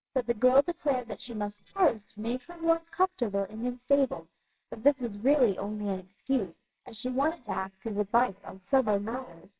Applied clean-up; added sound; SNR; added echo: neural separator model SepFormer WHAMR!.